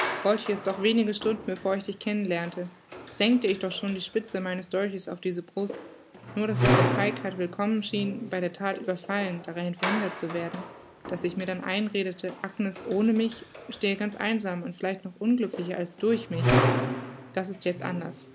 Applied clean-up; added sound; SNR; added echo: none; Squeak; -1 dB; none.